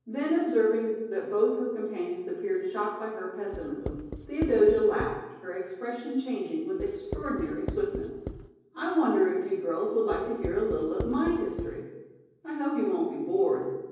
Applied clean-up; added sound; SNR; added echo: none; Writing; 10 dB; reverberation time 1.1 s.